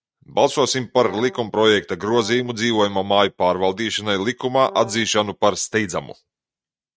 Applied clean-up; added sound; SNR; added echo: neural mask model RNNoise.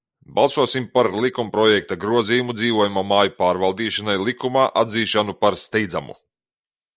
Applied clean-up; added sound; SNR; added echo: neural mask model Resemble Enhance denoiser.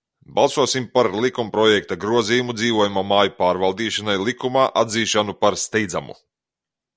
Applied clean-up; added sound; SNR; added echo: none; none; none; none.